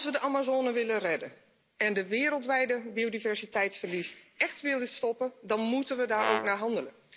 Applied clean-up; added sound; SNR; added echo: none; Brass instrument; 4 dB; none.